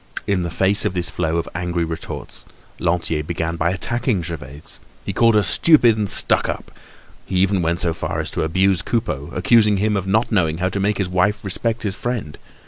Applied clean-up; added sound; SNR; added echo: none; none; none; none.